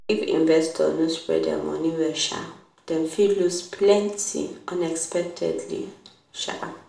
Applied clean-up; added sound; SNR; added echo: none; none; none; reverberation time 0.5 s.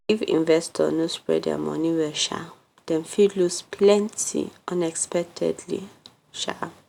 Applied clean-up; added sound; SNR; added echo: none; none; none; none.